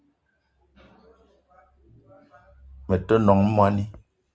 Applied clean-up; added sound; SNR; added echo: none; none; none; none.